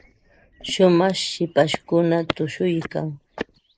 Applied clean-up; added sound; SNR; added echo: neural mask model Resemble Enhance denoiser.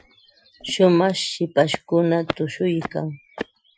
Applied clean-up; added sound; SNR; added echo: classical method Wiener filter.